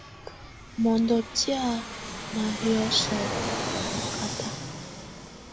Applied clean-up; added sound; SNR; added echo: none; Fixed-wing aircraft, airplane; 5 dB; none.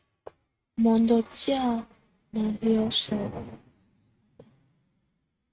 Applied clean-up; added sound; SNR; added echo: neural mask model RNNoise.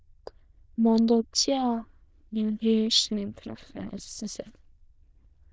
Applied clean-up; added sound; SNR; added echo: neural diffusion model UNIVERSE++.